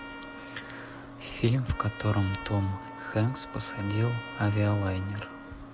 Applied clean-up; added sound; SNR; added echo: none; Trumpet; 15 dB; none.